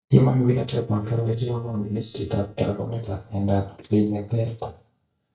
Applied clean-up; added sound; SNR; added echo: neural mask model DeepFilterNet 3.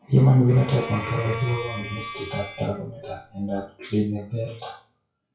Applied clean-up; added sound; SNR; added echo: classical method WPE with log-MMSE.